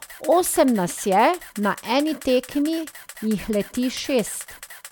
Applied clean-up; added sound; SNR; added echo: none; Camera; 18 dB; none.